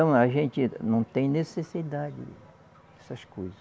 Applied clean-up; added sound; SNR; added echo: none; none; none; none.